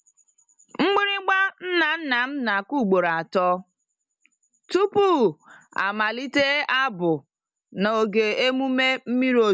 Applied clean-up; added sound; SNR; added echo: none; none; none; none.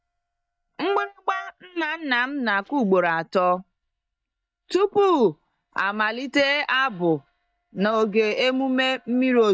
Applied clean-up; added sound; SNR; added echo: neural mask model DeepFilterNet 3.